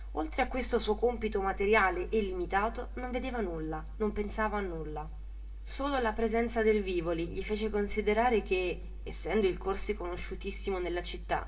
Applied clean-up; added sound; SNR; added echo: none; none; none; reverberation time 0.7 s.